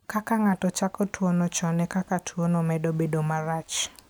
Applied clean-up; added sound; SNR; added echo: none; none; none; none.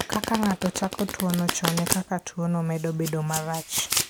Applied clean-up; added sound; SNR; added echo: none; Domestic sounds, home sounds; 4 dB; none.